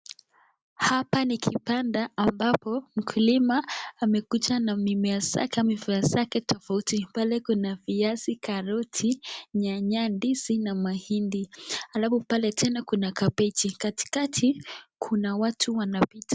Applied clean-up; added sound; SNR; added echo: none; none; none; none.